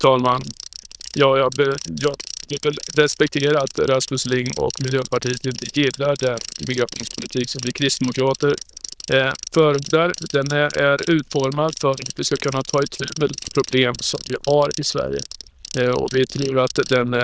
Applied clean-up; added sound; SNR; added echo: neural diffusion model UNIVERSE++.